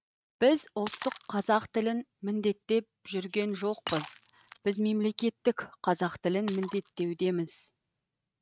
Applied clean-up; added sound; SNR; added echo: neural mask model RNNoise.